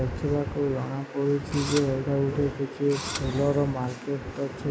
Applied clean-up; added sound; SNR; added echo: none; Engine / Drill; 10 dB; none.